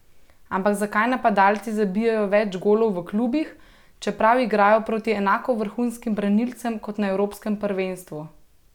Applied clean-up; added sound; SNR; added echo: none; none; none; none.